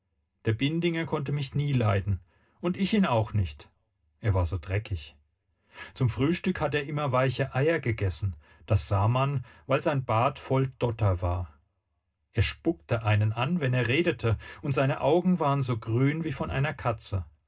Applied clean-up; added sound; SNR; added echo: none; none; none; reverberation time 0.2 s.